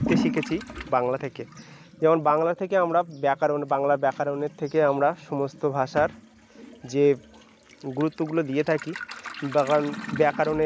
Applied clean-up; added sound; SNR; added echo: none; Toilet flush / Liquid; 11 dB; none.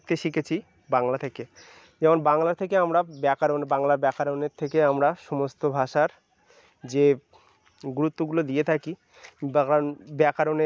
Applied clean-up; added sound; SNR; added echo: none; none; none; none.